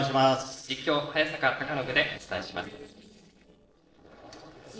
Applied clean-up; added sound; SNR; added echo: neural separator model SepFormer DNS4.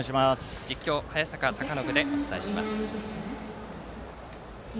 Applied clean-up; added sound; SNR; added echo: none; none; none; none.